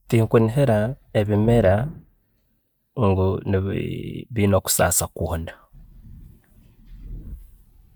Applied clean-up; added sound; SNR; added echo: neural mask model DeepFilterNet 3.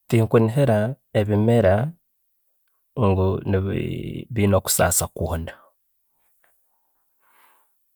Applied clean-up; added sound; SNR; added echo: none; none; none; none.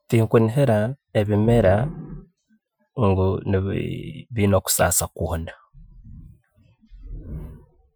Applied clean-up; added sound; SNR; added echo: classical method Wiener filter.